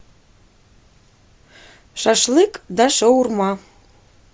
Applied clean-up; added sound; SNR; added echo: none; none; none; none.